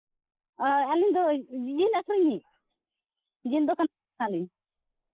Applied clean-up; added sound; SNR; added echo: neural mask model Resemble Enhance denoiser.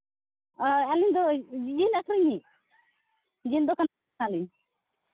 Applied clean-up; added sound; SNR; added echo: none; none; none; none.